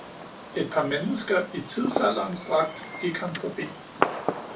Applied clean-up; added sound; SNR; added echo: none; Fireworks; 5 dB; reverberation time 0.3 s.